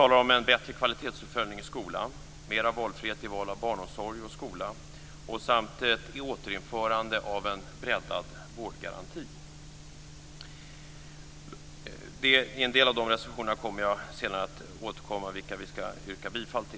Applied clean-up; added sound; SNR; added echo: none; none; none; none.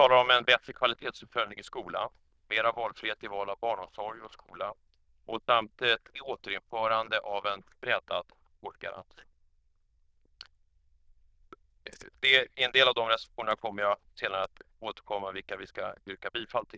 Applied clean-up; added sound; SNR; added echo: neural diffusion model UNIVERSE++.